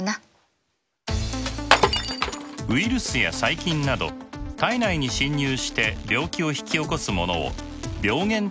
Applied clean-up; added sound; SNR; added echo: none; Glass; 1 dB; none.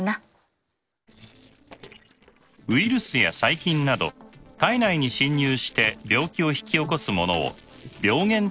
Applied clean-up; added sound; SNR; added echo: neural separator model SepFormer DNS4.